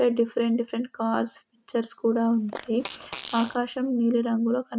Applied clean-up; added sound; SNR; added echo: neural mask model RNNoise.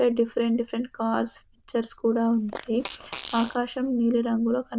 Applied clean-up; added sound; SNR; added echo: neural diffusion model UNIVERSE++.